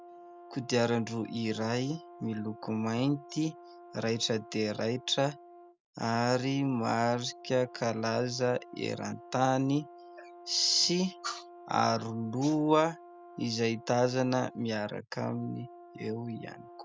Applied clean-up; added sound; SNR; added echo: none; Brass instrument; 19 dB; none.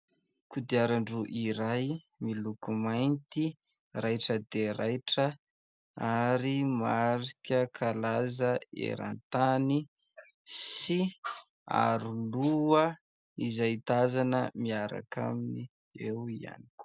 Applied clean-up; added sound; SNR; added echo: none; none; none; none.